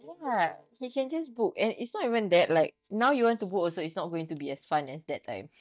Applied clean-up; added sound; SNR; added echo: neural mask model DeepFilterNet 3.